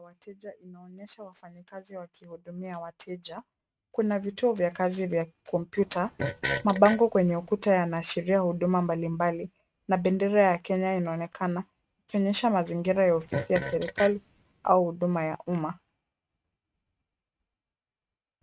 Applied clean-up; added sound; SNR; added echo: neural mask model RNNoise.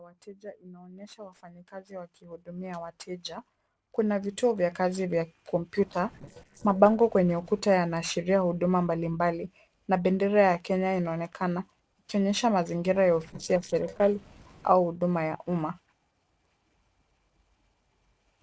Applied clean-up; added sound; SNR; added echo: neural separator model SepFormer DNS4.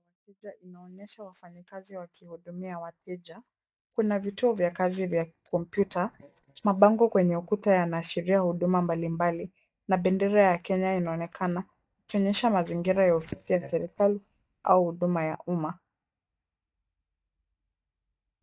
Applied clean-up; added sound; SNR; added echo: neural mask model DeepFilterNet 3.